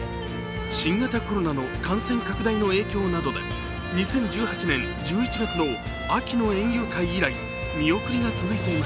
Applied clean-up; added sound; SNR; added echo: none; none; none; none.